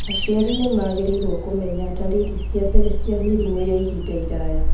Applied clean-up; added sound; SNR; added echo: none; Bird vocalization, bird call, bird song; -3 dB; reverberation time 0.6 s.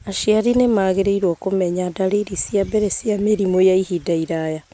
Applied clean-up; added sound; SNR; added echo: none; none; none; none.